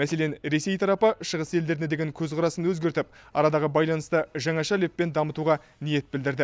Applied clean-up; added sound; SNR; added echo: none; none; none; none.